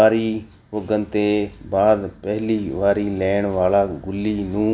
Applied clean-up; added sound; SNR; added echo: none; none; none; none.